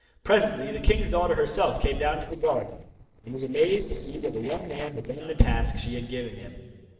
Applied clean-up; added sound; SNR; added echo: neural separator model SepFormer DNS4.